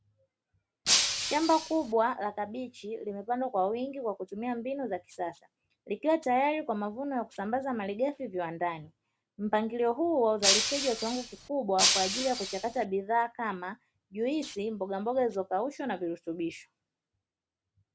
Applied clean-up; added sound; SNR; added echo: none; Shatter; -2 dB; none.